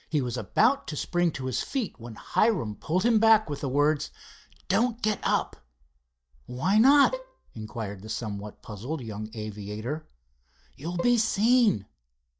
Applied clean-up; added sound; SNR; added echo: neural mask model DeepFilterNet 3.